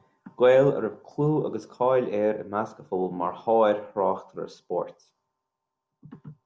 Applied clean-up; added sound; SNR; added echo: none; none; none; none.